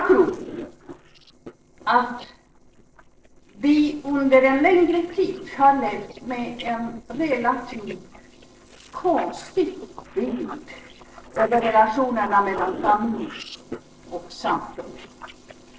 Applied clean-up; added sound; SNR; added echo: neural separator model SepFormer DNS4.